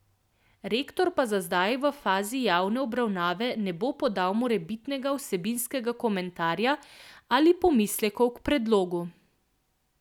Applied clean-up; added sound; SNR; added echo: none; none; none; none.